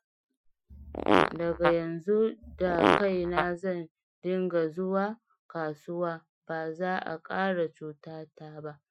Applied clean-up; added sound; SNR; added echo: classical method Wiener filter.